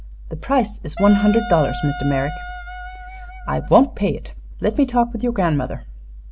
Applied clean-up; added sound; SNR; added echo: none; Wind instrument, woodwind instrument; 12 dB; none.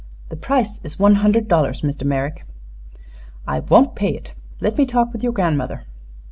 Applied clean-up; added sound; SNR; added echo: none; none; none; none.